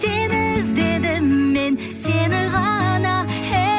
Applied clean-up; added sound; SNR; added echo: none; none; none; none.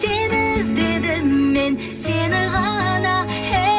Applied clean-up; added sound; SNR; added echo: none; Bowed string instrument; 19 dB; reverberation time 0.1 s.